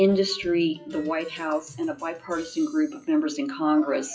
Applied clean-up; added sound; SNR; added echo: classical method WPE with log-MMSE.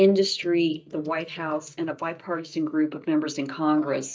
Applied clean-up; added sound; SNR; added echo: neural mask model DeepFilterNet 3.